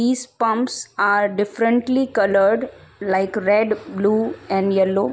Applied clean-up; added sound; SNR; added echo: none; none; none; none.